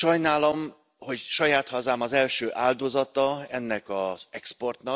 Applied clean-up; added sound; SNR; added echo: none; none; none; none.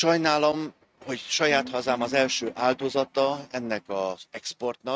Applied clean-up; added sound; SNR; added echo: neural mask model RNNoise.